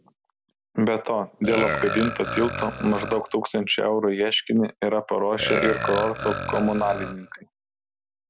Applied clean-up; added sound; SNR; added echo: none; Burping, eructation; 7 dB; none.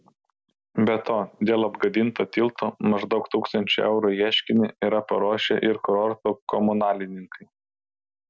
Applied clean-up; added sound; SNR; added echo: none; none; none; none.